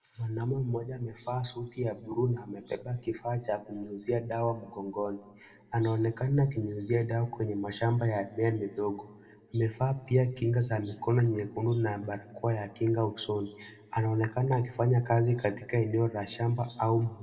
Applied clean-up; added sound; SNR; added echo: none; none; none; reverberation time 1.3 s.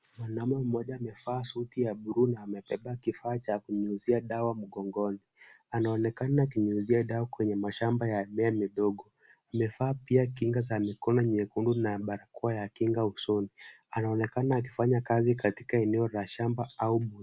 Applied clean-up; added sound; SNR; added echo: none; none; none; none.